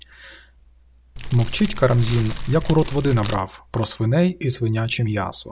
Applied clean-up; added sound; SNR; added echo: none; Fire; 6 dB; none.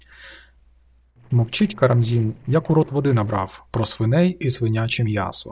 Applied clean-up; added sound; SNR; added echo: neural separator model SepFormer DNS4.